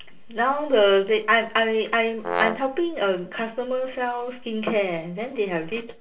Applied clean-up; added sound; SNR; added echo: none; Brass instrument; 4 dB; reverberation time 0.3 s.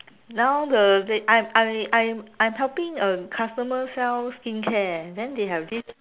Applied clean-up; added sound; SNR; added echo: none; none; none; none.